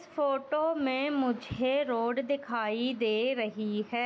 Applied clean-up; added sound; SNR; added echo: none; none; none; none.